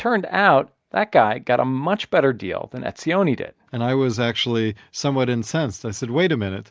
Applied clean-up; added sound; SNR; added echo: none; none; none; none.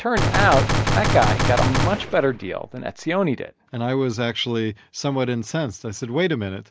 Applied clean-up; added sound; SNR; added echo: none; Gunshot, gunfire; -1 dB; none.